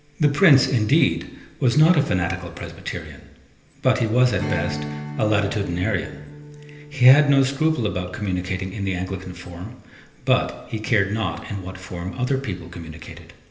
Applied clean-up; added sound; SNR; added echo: none; Strum; 16 dB; reverberation time 1.4 s.